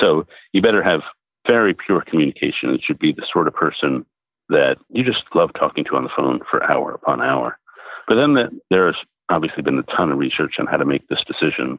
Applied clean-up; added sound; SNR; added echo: none; none; none; none.